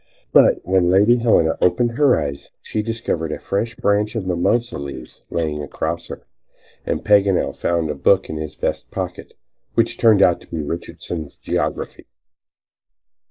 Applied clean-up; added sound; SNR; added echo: neural mask model Resemble Enhance denoiser.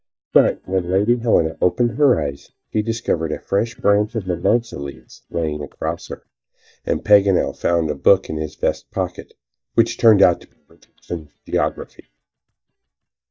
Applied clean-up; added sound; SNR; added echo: neural mask model DeepFilterNet 3.